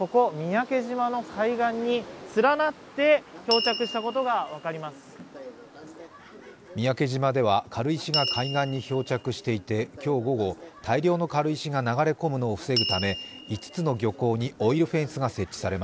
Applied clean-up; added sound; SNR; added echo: none; Door / Bell; 11 dB; none.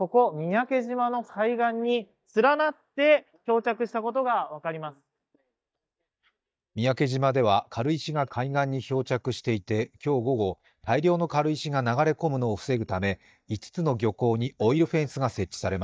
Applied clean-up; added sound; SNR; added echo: neural mask model DeepFilterNet 3.